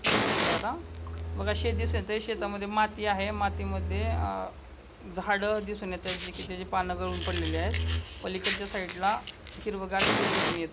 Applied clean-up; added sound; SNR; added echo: none; Bowed string instrument + Fire; 0 dB; none.